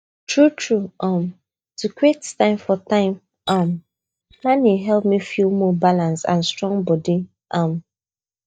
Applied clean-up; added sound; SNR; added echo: neural mask model DeepFilterNet 3.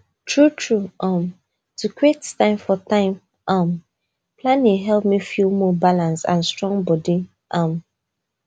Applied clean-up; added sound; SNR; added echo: none; none; none; none.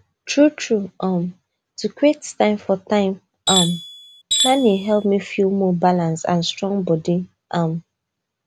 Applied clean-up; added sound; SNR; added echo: none; Tools; 3 dB; none.